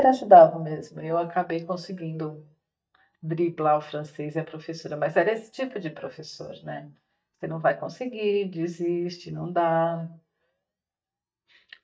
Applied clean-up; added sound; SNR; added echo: neural mask model DeepFilterNet 3.